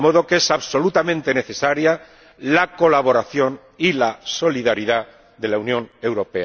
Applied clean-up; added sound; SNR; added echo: none; none; none; none.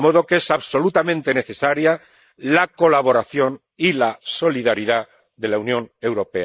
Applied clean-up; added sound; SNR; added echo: neural mask model Resemble Enhance denoiser.